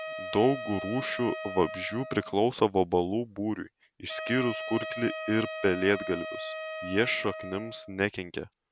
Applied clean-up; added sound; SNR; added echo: none; Wind instrument, woodwind instrument; 9 dB; none.